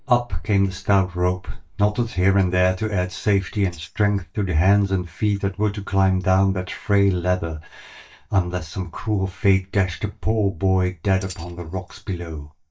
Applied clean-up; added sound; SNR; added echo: neural mask model DeepFilterNet 3.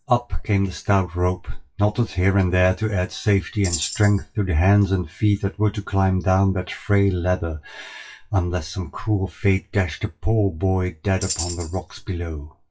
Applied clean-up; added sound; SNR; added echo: classical method WPE with log-MMSE.